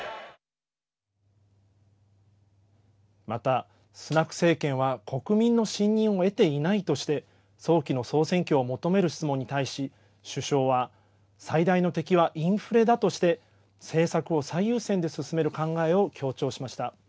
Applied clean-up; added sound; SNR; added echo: none; none; none; none.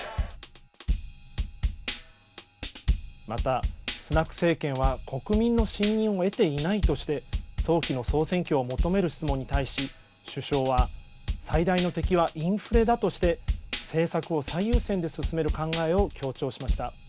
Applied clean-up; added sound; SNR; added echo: none; Drum / Drum kit; 3 dB; none.